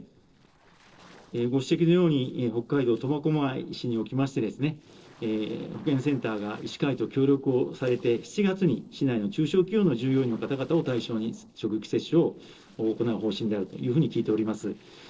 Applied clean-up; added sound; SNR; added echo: neural separator model SepFormer DNS4.